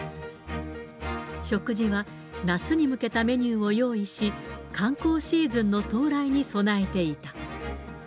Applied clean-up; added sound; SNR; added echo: none; none; none; none.